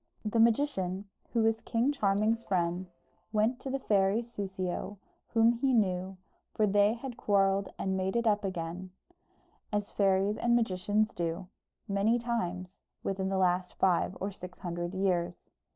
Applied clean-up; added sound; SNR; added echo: neural separator model SepFormer DNS4.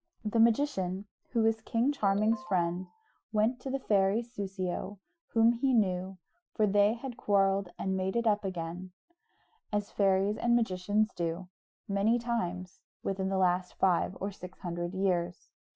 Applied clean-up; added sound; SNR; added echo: classical method Wiener filter.